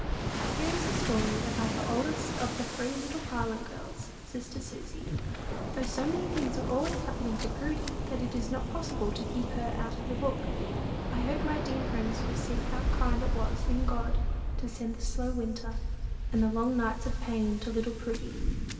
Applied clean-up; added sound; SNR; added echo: none; Waves, surf; -2 dB; reverberation time 2.3 s.